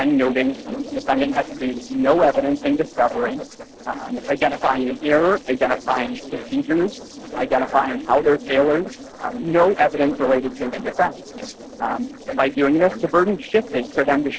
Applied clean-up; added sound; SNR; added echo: neural separator model SepFormer DNS4.